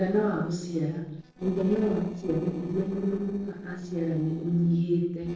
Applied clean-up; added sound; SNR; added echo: neural separator model SepFormer DNS4.